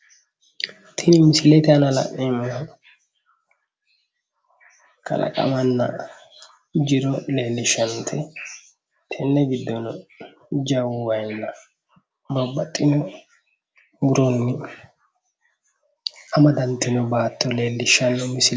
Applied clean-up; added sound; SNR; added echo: none; none; none; none.